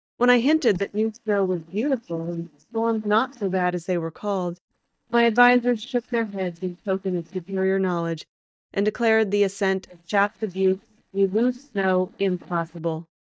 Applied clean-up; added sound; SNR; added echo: neural mask model DeepFilterNet 3.